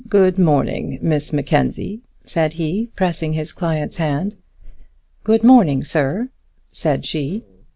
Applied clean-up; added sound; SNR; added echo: none; none; none; none.